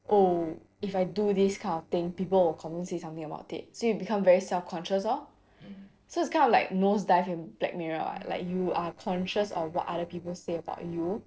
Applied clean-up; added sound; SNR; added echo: neural separator model SepFormer DNS4.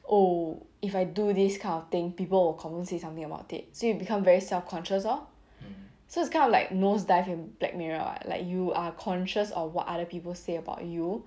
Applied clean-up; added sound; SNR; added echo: none; none; none; none.